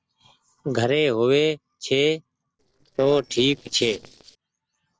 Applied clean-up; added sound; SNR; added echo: neural separator model SepFormer DNS4.